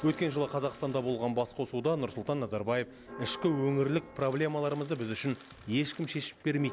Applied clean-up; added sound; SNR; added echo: none; Church bell; 19 dB; none.